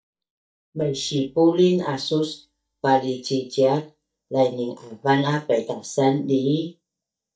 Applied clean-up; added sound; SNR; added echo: neural mask model DeepFilterNet 3.